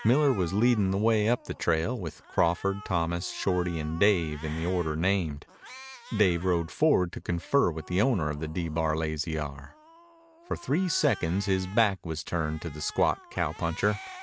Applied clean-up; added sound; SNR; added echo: none; Cat; 20 dB; none.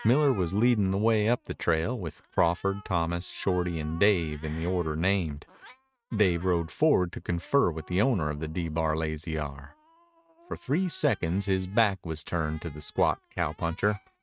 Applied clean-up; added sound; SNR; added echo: neural mask model RNNoise.